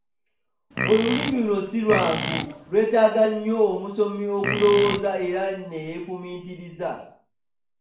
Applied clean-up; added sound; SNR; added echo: none; Livestock, farm animals, working animals; 5 dB; reverberation time 0.5 s.